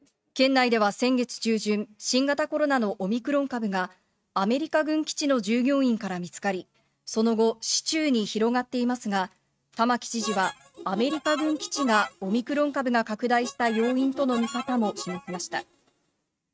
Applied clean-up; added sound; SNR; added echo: neural mask model RNNoise.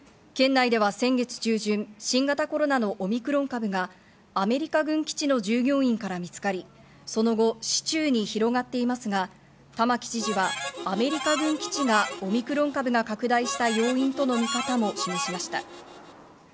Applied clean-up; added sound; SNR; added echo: none; Harmonica; 8 dB; none.